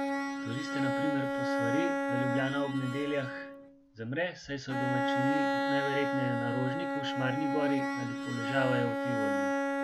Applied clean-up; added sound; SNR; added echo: none; Bowed string instrument; -3 dB; none.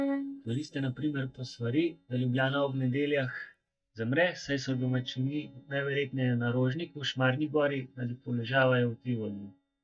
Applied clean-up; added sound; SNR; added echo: neural mask model DeepFilterNet 3.